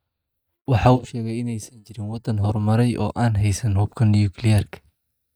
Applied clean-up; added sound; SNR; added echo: neural mask model DeepFilterNet 3.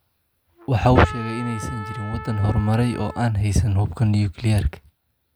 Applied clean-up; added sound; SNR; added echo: none; Trumpet; 15 dB; none.